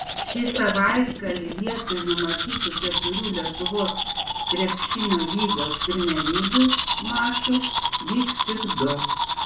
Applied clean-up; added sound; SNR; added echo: none; Domestic sounds, home sounds; -1 dB; reverberation time 0.3 s.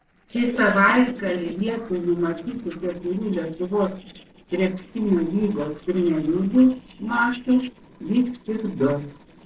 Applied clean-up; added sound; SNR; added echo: neural separator model SepFormer DNS4.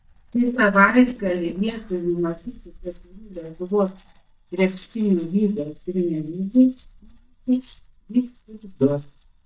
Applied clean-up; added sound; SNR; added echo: neural mask model DeepFilterNet 3.